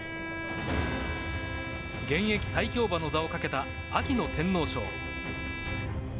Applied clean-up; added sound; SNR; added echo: none; Bowed string instrument; 8 dB; none.